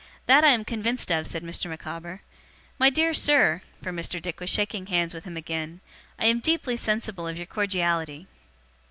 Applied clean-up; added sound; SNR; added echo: none; none; none; none.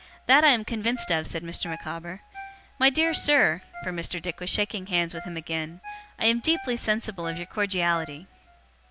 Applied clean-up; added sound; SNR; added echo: none; Ringtone; 17 dB; none.